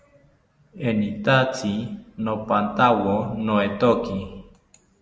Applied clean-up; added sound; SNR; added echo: none; none; none; none.